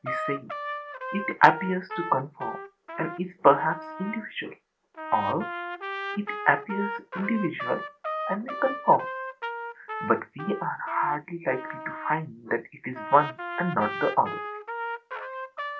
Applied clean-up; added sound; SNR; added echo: none; Trumpet; 8 dB; none.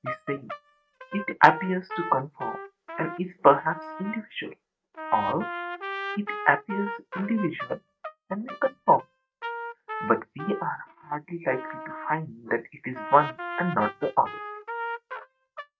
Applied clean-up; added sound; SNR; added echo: neural mask model RNNoise.